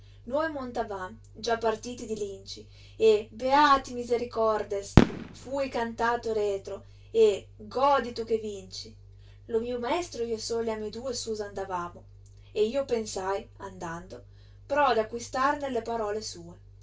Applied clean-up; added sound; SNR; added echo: none; Fireworks; -1 dB; reverberation time 0.2 s.